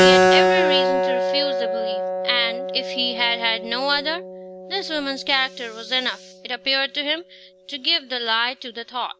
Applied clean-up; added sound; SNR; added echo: none; Keyboard (musical); -2 dB; none.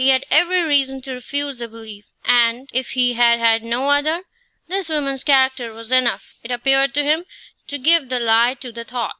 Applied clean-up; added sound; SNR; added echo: none; none; none; none.